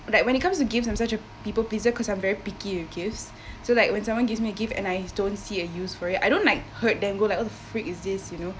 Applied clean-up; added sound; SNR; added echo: none; none; none; none.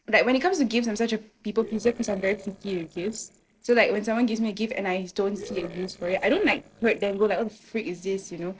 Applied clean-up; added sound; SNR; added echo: neural separator model SepFormer DNS4.